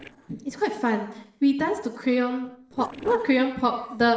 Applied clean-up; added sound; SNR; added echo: neural separator model SepFormer DNS4.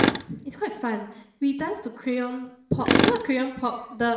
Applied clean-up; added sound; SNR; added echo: none; Tools; -1 dB; reverberation time 0.7 s.